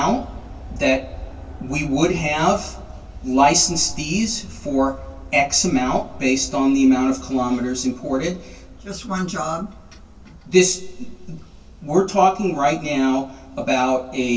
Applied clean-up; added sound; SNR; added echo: none; Aircraft; 18 dB; reverberation time 0.1 s.